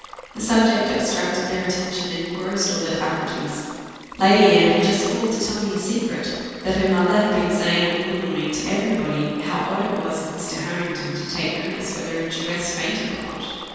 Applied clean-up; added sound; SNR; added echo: none; Stream; 20 dB; reverberation time 2.1 s.